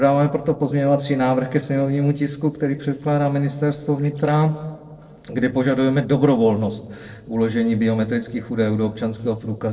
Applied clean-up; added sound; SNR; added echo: neural separator model SepFormer DNS4.